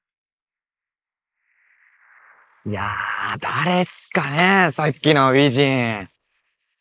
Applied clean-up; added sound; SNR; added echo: neural mask model Resemble Enhance denoiser.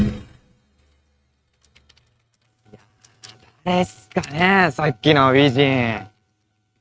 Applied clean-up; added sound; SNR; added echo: neural mask model RNNoise.